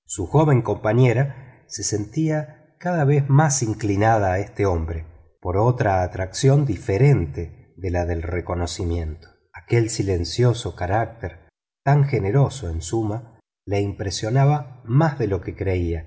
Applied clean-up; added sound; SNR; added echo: none; none; none; none.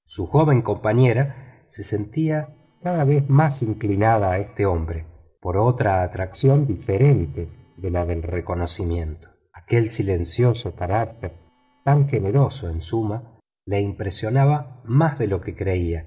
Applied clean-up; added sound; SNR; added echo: neural separator model SepFormer DNS4.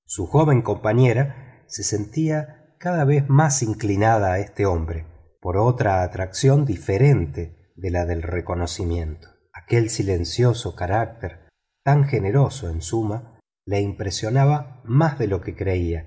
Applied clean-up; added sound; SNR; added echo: neural mask model Resemble Enhance denoiser.